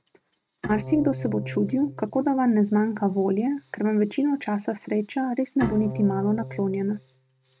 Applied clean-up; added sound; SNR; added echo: neural mask model RNNoise.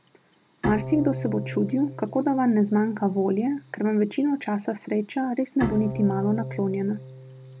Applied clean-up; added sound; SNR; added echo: none; Bowed string instrument + Insect; 9 dB; none.